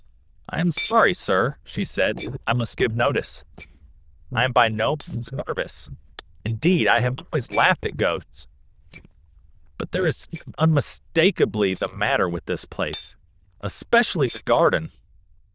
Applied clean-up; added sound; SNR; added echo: neural diffusion model UNIVERSE++.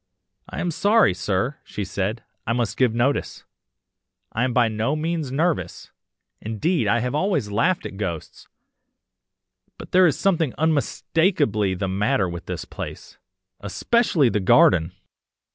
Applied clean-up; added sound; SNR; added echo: none; none; none; none.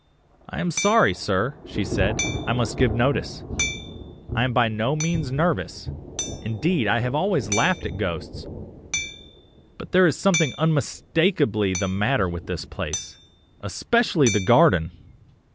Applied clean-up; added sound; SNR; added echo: none; Thunder / Rain + Hammer; 9 dB; none.